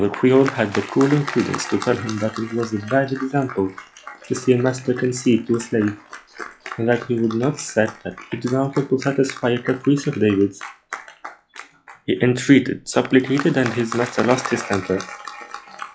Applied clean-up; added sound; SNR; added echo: classical method log-MMSE.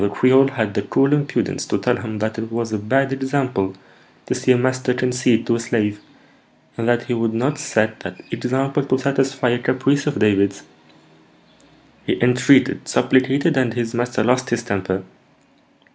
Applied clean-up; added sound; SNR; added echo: none; none; none; none.